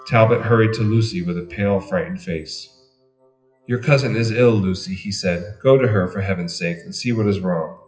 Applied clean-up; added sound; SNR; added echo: classical method WPE with log-MMSE.